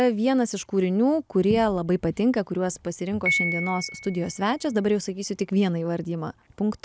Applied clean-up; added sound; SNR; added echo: none; Piano; 12 dB; none.